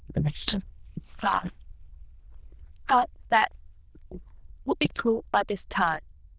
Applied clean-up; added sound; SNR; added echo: neural diffusion model UNIVERSE++.